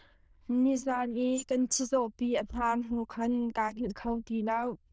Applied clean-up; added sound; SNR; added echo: neural diffusion model UNIVERSE++.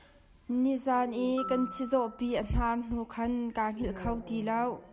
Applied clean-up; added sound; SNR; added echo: none; Glockenspiel; 14 dB; none.